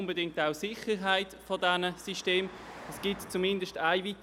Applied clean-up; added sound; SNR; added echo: none; Car passing by; 19 dB; none.